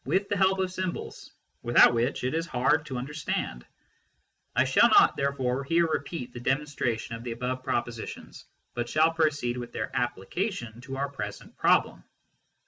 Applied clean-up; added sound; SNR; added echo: none; none; none; none.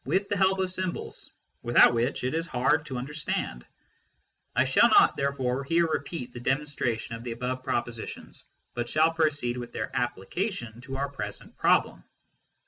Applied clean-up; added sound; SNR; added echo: none; Thump, thud; 10 dB; none.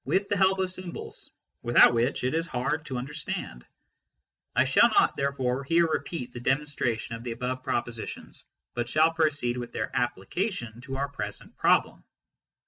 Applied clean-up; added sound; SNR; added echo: neural mask model DeepFilterNet 3.